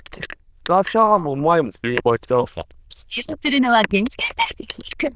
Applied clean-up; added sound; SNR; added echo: neural diffusion model UNIVERSE++.